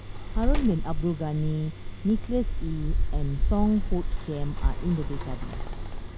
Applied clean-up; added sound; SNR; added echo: none; Sliding door; -2 dB; none.